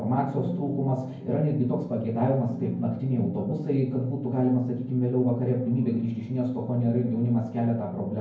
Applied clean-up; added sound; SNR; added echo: none; none; none; reverberation time 0.9 s.